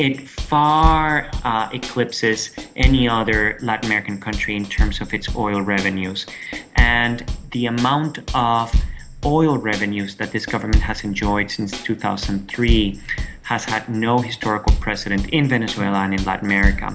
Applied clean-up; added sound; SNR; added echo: none; Bass drum / Snare drum / Drum kit; 4 dB; none.